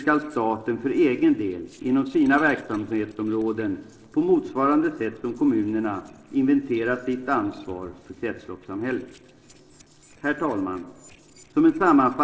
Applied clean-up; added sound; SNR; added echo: neural separator model SepFormer DNS4.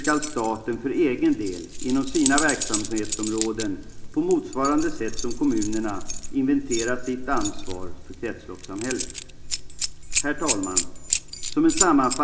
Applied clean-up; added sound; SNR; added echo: none; Keys jangling; 3 dB; reverberation time 2.6 s.